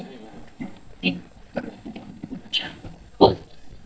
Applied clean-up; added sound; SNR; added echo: neural mask model DeepFilterNet 3.